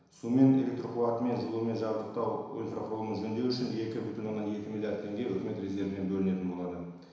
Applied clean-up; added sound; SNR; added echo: none; none; none; reverberation time 1.0 s.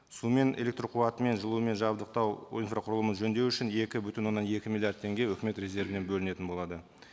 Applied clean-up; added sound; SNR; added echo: none; none; none; none.